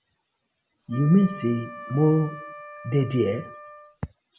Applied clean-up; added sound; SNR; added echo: none; Wind instrument, woodwind instrument; 15 dB; none.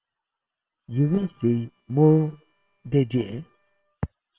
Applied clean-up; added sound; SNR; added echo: neural separator model SepFormer WHAM!.